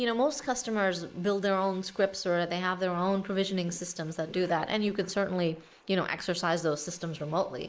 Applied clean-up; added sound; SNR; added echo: neural mask model Resemble Enhance denoiser.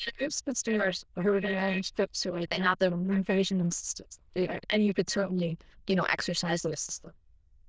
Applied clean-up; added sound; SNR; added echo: neural diffusion model UNIVERSE++.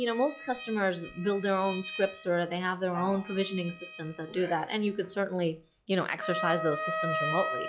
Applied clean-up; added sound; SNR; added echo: classical method log-MMSE.